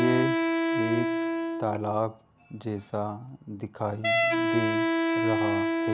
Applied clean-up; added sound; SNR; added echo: none; Wind instrument, woodwind instrument; -4 dB; none.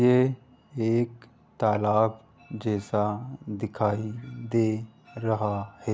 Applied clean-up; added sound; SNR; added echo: none; none; none; none.